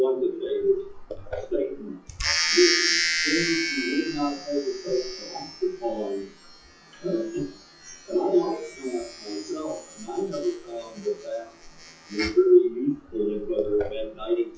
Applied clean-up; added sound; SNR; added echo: classical method WPE with log-MMSE.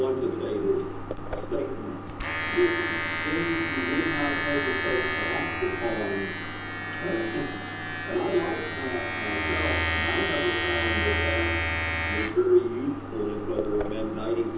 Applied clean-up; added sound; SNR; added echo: none; Domestic sounds, home sounds; -1 dB; reverberation time 0.8 s.